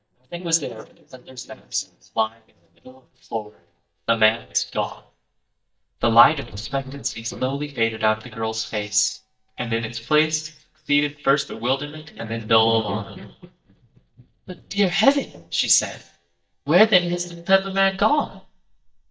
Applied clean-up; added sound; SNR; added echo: neural mask model DeepFilterNet 3.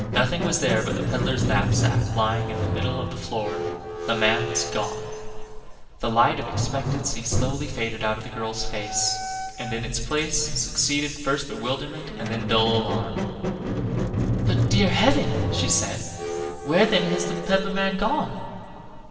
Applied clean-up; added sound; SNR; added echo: none; Squeak; 2 dB; reverberation time 2.8 s.